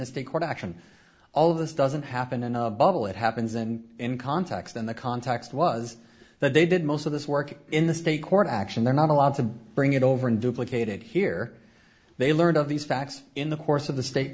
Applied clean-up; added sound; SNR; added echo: none; none; none; none.